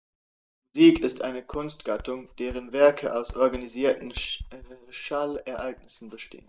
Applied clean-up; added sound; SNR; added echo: neural mask model DeepFilterNet 3.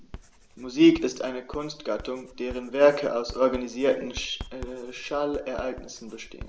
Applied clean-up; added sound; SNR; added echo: none; Writing; 17 dB; none.